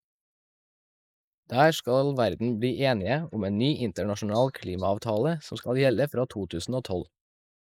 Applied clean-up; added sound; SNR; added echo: neural mask model Resemble Enhance denoiser.